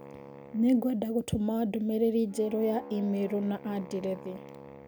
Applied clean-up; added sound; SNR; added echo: none; Wind instrument, woodwind instrument; 18 dB; none.